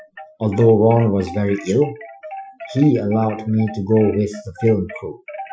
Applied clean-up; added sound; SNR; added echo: classical method Wiener filter.